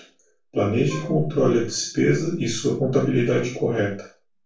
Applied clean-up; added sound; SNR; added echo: none; Wind instrument, woodwind instrument; 19 dB; reverberation time 0.3 s.